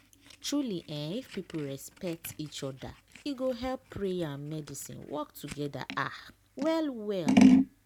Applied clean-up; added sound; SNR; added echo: none; Scissors; -4 dB; none.